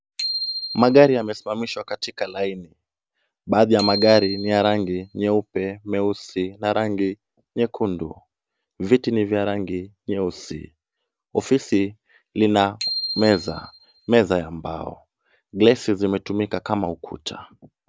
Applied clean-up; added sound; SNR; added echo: none; Bicycle bell; 11 dB; none.